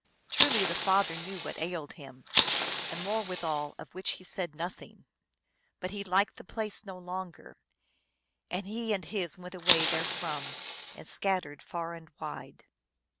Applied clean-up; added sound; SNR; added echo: none; Fire; -4 dB; none.